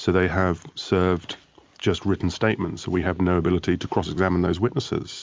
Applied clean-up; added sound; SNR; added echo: none; none; none; none.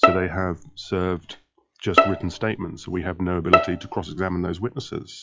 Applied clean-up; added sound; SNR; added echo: classical method log-MMSE.